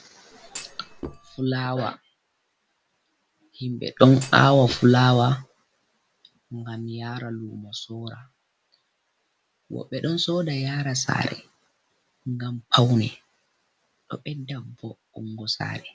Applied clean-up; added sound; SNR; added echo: none; Thump, thud; 16 dB; none.